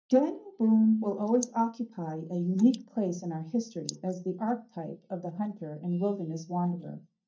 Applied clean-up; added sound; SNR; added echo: neural mask model DeepFilterNet 3.